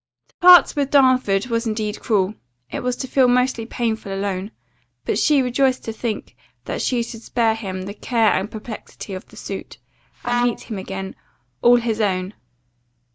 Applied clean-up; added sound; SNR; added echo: neural mask model DeepFilterNet 3.